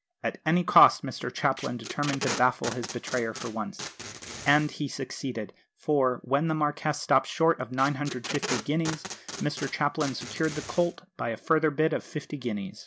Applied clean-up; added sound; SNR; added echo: none; Packing tape, duct tape; 10 dB; none.